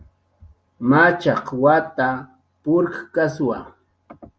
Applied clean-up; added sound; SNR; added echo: none; none; none; none.